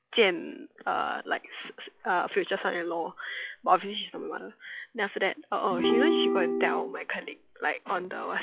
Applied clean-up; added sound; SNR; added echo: classical method log-MMSE.